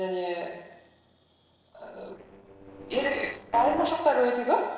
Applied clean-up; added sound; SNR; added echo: neural separator model SepFormer DNS4.